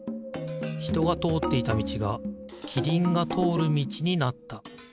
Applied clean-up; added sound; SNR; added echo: none; Wind; 15 dB; none.